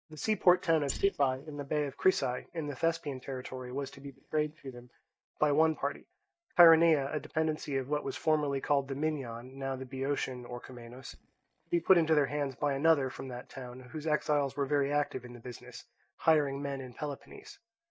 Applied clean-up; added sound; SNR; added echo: neural mask model DeepFilterNet 3.